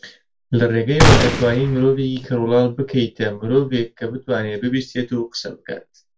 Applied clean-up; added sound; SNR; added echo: none; Gunshot, gunfire; -3 dB; reverberation time 0.2 s.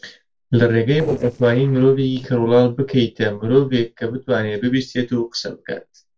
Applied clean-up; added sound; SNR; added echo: neural separator model SepFormer DNS4.